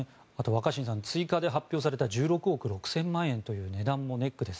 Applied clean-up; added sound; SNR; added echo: none; none; none; none.